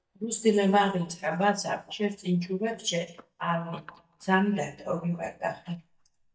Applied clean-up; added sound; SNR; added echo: neural mask model DeepFilterNet 3.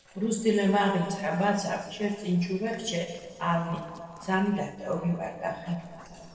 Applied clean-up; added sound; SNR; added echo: neural separator model SepFormer DNS4.